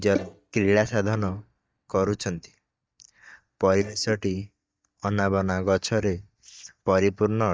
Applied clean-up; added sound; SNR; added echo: neural mask model DeepFilterNet 3.